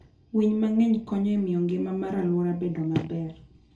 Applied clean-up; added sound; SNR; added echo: none; none; none; reverberation time 0.3 s.